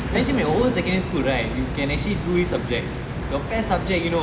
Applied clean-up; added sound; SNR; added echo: none; none; none; none.